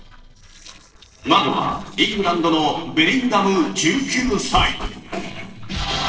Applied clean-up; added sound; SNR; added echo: neural separator model SepFormer DNS4.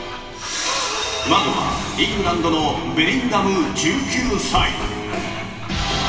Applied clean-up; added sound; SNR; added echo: none; Dog / Breathing; 14 dB; reverberation time 2.4 s.